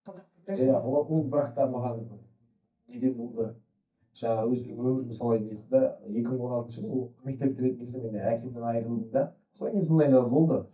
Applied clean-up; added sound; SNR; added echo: neural mask model DeepFilterNet 3.